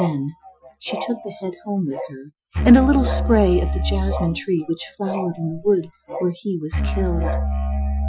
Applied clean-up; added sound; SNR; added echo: classical method Wiener filter.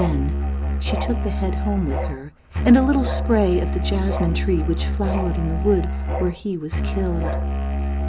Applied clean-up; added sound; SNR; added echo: none; Musical instrument; 0 dB; none.